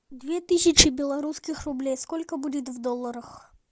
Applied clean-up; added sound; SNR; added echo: none; none; none; none.